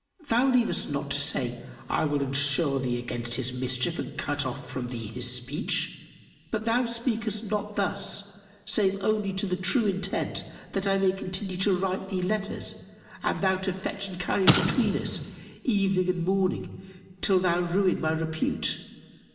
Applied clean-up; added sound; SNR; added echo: none; Explosion; 1 dB; reverberation time 2.9 s.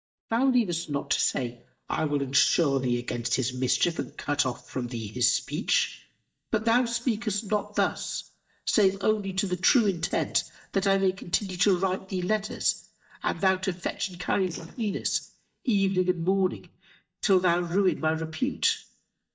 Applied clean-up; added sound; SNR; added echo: neural mask model DeepFilterNet 3.